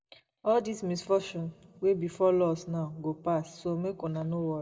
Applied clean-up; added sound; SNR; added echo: none; none; none; reverberation time 0.4 s.